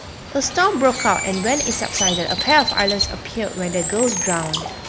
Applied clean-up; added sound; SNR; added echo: none; Bird; 4 dB; none.